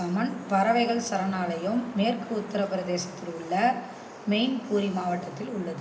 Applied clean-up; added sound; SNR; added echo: none; Wind; 16 dB; reverberation time 0.4 s.